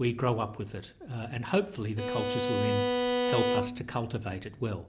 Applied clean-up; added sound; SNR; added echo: none; Bowed string instrument; -2 dB; none.